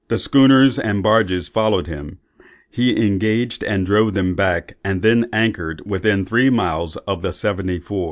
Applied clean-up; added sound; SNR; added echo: none; none; none; none.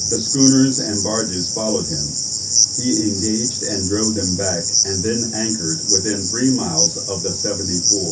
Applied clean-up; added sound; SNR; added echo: none; Cricket; -1 dB; reverberation time 0.3 s.